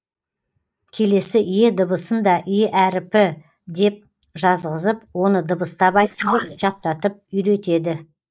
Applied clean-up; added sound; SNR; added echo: neural mask model Resemble Enhance denoiser.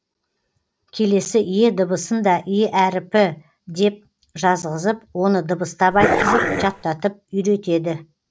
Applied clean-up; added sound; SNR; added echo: none; Dog; -1 dB; none.